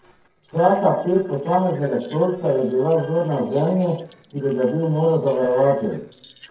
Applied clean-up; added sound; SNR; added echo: neural separator model SepFormer DNS4.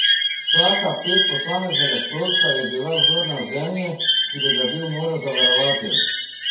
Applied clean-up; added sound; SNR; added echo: none; Bird; -5 dB; reverberation time 0.6 s.